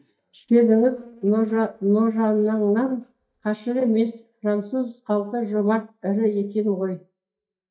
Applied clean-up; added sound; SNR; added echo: neural mask model DeepFilterNet 3.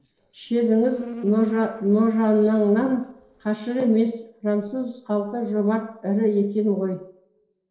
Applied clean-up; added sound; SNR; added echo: neural separator model SepFormer DNS4.